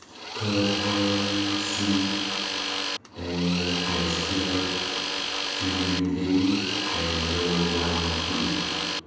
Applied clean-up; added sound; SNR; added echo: none; Tools; 1 dB; reverberation time 1.9 s.